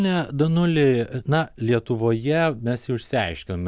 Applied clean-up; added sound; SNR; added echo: none; none; none; none.